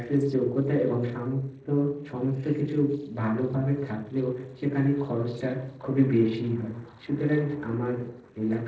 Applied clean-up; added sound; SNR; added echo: neural separator model SepFormer DNS4.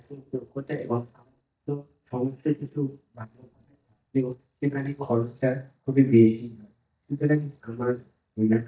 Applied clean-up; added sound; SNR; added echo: neural mask model DeepFilterNet 3.